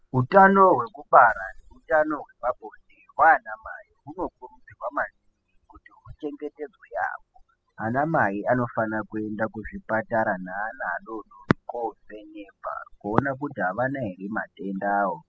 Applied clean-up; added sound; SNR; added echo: classical method spectral subtraction.